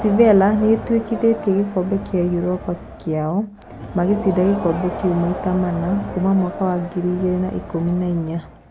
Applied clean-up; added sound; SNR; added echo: none; Crowd; 11 dB; none.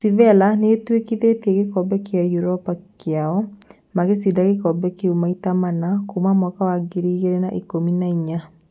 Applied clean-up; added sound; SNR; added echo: none; none; none; none.